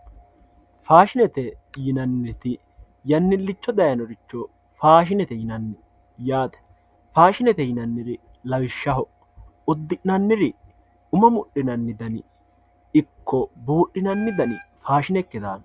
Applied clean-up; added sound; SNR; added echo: none; Wind instrument, woodwind instrument; 20 dB; none.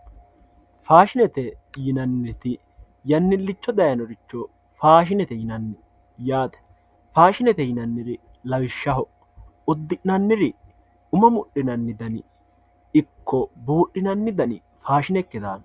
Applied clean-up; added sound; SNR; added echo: none; none; none; none.